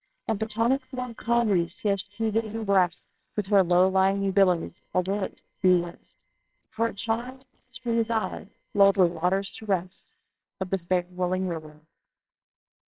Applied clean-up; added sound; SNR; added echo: neural separator model SepFormer WHAMR!.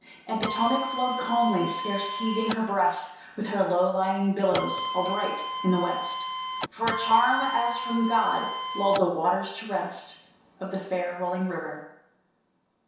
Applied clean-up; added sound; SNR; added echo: none; Printer; 4 dB; reverberation time 0.7 s.